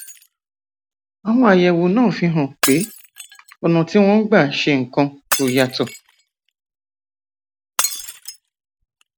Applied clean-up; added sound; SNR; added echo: none; Shatter; 12 dB; none.